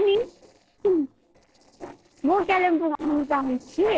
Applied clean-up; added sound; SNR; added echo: neural separator model SepFormer DNS4.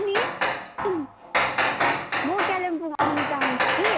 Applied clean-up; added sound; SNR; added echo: none; Hammer; -4 dB; none.